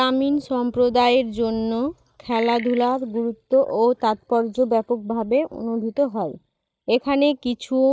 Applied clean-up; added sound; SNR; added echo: neural mask model DeepFilterNet 3.